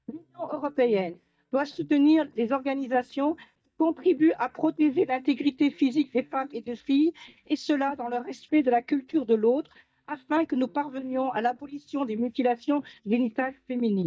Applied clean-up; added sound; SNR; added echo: neural mask model DeepFilterNet 3.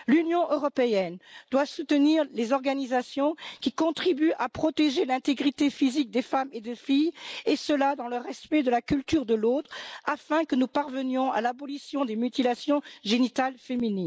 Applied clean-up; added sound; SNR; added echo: none; none; none; none.